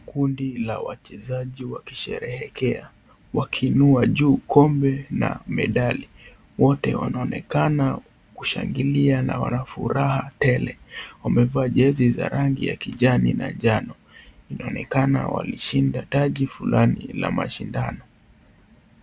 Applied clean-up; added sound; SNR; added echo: none; none; none; none.